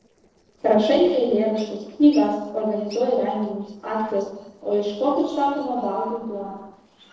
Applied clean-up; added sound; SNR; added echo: neural separator model SepFormer DNS4.